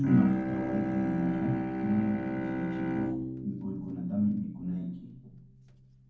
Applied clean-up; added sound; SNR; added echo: none; Bowed string instrument; 1 dB; reverberation time 0.9 s.